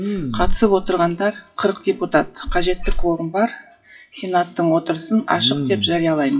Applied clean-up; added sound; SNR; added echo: classical method WPE with log-MMSE.